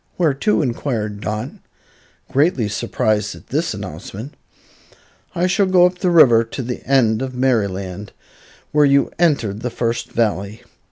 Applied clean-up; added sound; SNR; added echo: none; none; none; none.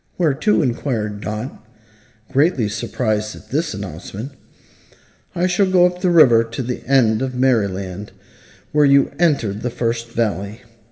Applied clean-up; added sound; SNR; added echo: none; none; none; reverberation time 1.2 s.